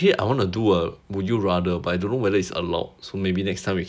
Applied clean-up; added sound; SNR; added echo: none; none; none; none.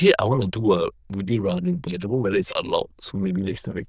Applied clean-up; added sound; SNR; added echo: neural diffusion model UNIVERSE++.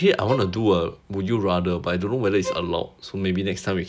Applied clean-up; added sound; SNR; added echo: none; Bowed string instrument; 13 dB; none.